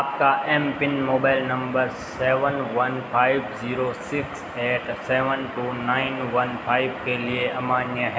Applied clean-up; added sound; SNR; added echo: none; none; none; none.